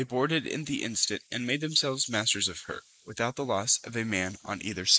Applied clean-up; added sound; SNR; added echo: neural mask model Resemble Enhance denoiser.